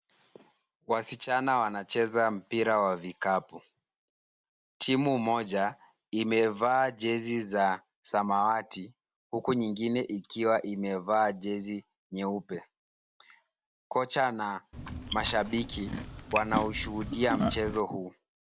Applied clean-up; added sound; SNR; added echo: none; Chewing, mastication; 4 dB; none.